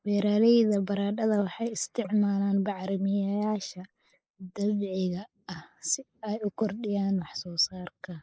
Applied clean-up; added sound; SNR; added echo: neural mask model Resemble Enhance denoiser.